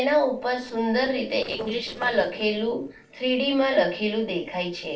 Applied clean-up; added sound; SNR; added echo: neural separator model SepFormer DNS4.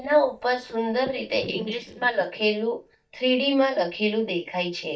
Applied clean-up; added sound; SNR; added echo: neural mask model DeepFilterNet 3.